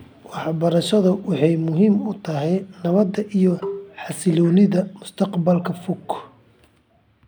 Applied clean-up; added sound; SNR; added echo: none; Marimba, xylophone; 12 dB; none.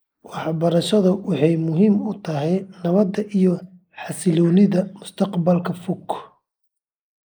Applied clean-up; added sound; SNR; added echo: neural mask model Resemble Enhance denoiser.